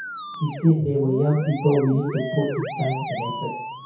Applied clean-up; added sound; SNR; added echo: none; Musical instrument; 9 dB; reverberation time 0.6 s.